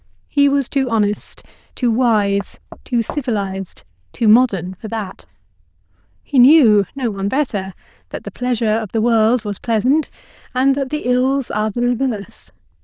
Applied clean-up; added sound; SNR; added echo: neural diffusion model UNIVERSE++.